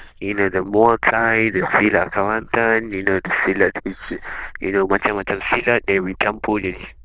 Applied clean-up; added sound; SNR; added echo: neural diffusion model UNIVERSE++.